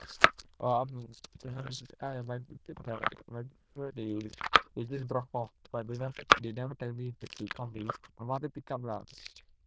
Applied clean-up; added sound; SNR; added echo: neural diffusion model UNIVERSE++.